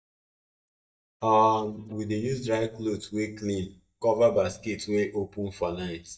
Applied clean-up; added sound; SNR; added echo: neural mask model DeepFilterNet 3.